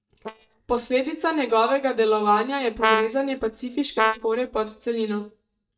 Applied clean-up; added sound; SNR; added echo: neural mask model DeepFilterNet 3.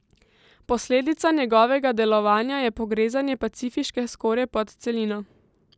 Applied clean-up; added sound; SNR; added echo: none; none; none; none.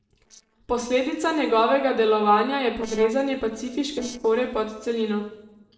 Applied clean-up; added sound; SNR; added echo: neural separator model SepFormer DNS4.